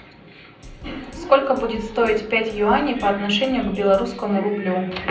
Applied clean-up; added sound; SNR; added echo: none; Drum kit; 20 dB; reverberation time 0.6 s.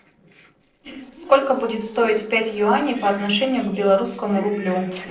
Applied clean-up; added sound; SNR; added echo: neural separator model SepFormer DNS4.